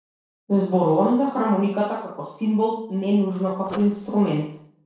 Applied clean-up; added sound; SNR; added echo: neural separator model SepFormer DNS4.